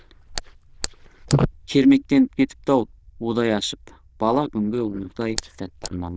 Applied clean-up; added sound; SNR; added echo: neural diffusion model UNIVERSE++.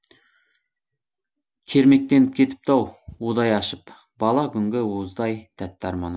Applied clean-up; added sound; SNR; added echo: none; none; none; none.